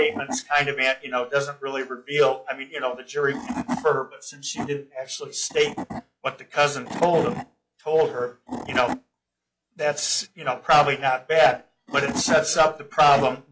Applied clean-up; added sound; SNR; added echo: classical method log-MMSE.